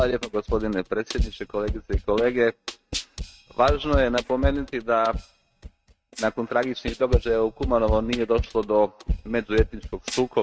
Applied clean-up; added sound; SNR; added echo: neural mask model RNNoise.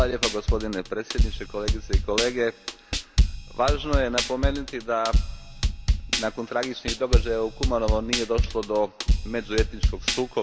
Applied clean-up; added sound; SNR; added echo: none; Drum kit; -3 dB; none.